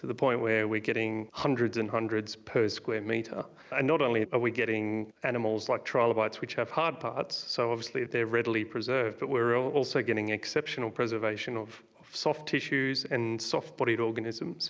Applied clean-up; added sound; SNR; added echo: none; none; none; none.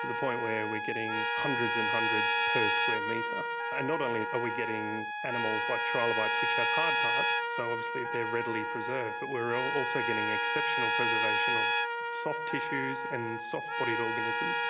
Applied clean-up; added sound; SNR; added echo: none; Trumpet + Trumpet; -5 dB; none.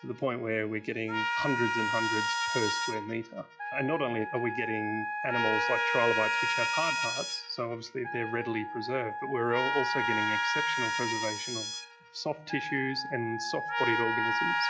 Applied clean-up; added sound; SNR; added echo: classical method log-MMSE.